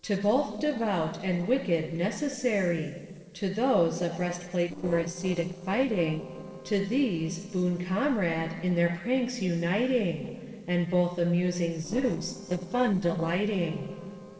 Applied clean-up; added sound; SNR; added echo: neural separator model SepFormer DNS4.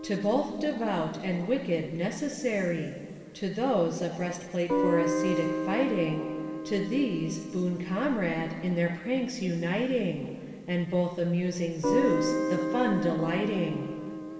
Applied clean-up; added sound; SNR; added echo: none; Guitar; 5 dB; reverberation time 2.2 s.